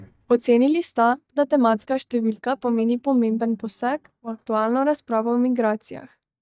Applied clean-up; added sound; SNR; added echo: neural mask model DeepFilterNet 3.